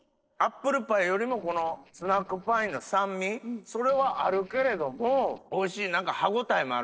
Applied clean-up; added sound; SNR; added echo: neural separator model SepFormer DNS4.